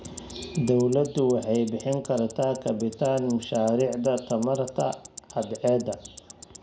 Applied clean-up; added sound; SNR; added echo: none; Tick-tock; 20 dB; reverberation time 0.4 s.